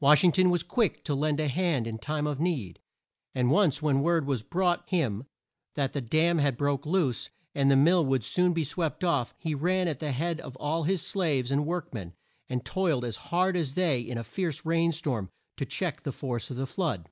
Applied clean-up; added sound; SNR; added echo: none; none; none; none.